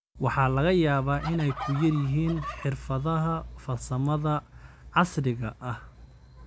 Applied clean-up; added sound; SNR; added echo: none; Fowl; 13 dB; none.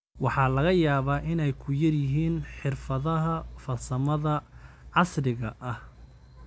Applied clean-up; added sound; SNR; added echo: none; none; none; none.